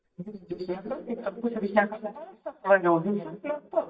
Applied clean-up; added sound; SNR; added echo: neural mask model DeepFilterNet 3.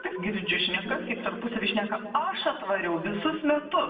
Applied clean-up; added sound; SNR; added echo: none; Piano; 14 dB; reverberation time 1.4 s.